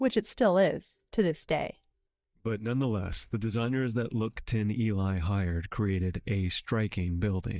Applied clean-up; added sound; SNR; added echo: neural mask model DeepFilterNet 3.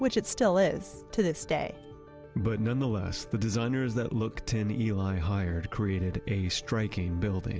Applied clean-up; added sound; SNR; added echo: none; none; none; none.